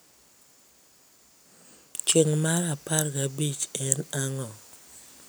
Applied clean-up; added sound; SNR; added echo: none; none; none; none.